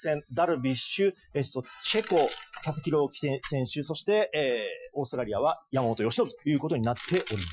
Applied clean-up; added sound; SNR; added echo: classical method Wiener filter.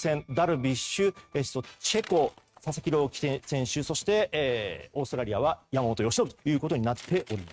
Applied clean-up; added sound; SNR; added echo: neural mask model RNNoise.